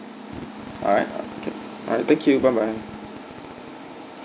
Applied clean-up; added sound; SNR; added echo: none; Fart; 20 dB; none.